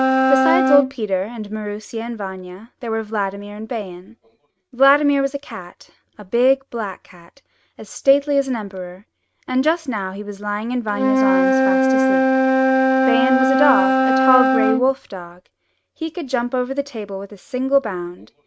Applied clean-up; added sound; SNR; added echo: neural mask model RNNoise.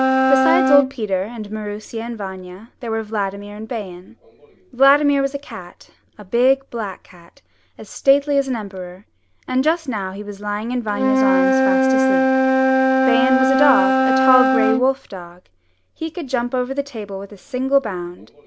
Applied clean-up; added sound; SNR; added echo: none; Wind instrument, woodwind instrument; 0 dB; none.